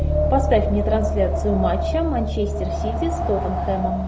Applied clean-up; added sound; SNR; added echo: none; Wind + Bass guitar; -1 dB; none.